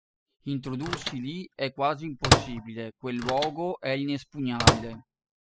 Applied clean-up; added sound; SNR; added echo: classical method spectral subtraction.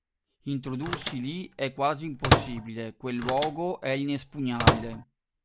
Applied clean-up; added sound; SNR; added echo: none; Microwave oven; -3 dB; none.